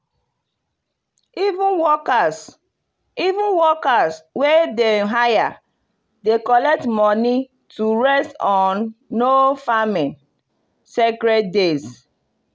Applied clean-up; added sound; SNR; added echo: none; none; none; none.